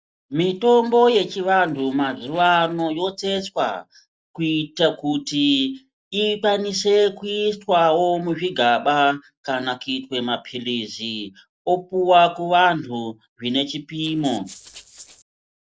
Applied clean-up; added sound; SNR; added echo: neural separator model SepFormer DNS4.